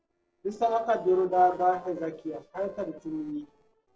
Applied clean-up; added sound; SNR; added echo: neural separator model SepFormer DNS4.